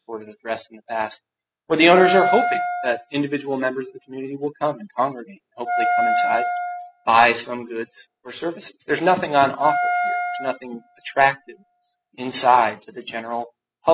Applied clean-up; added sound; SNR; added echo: classical method spectral subtraction.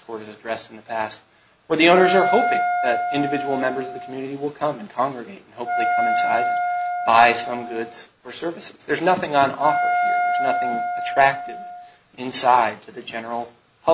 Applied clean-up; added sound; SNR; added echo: none; Wind instrument, woodwind instrument; 1 dB; none.